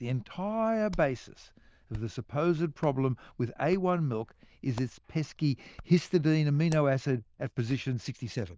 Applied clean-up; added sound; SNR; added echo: neural diffusion model UNIVERSE++.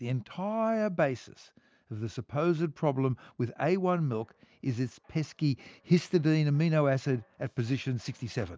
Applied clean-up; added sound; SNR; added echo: none; none; none; none.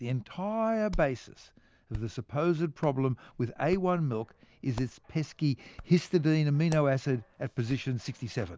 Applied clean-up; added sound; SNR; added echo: none; Hands; 17 dB; none.